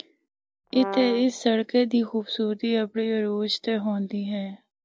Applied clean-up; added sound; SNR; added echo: none; Brass instrument; 8 dB; none.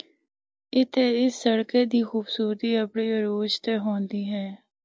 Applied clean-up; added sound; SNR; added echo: none; none; none; none.